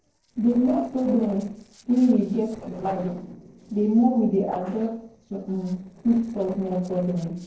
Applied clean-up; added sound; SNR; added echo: neural separator model SepFormer DNS4.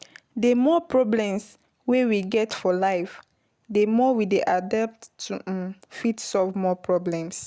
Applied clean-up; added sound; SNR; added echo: none; none; none; none.